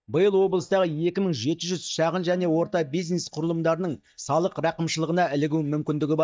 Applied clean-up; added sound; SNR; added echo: neural mask model DeepFilterNet 3.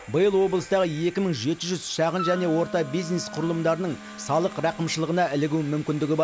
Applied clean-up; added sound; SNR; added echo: none; Wind instrument, woodwind instrument; 14 dB; none.